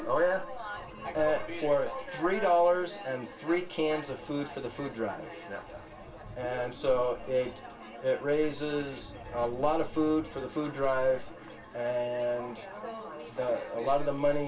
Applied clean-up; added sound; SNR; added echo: none; none; none; reverberation time 0.2 s.